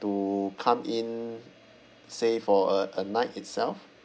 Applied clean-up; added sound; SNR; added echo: none; none; none; none.